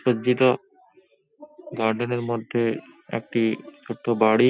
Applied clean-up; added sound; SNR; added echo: none; none; none; none.